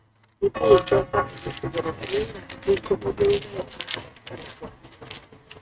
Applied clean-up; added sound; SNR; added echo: neural mask model RNNoise.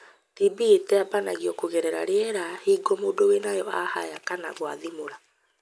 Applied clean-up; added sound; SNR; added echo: none; none; none; none.